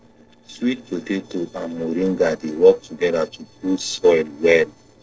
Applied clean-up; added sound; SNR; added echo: neural separator model SepFormer DNS4.